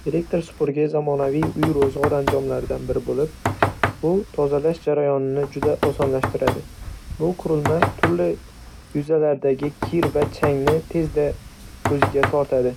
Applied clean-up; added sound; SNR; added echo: none; Knock; 5 dB; none.